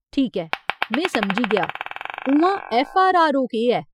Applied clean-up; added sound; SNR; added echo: classical method Wiener filter.